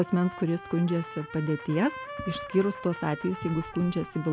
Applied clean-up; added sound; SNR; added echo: none; Trumpet; 13 dB; none.